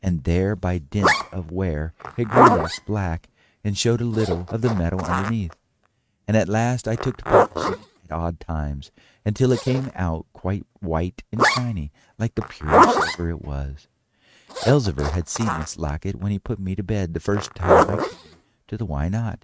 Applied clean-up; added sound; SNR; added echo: neural mask model RNNoise.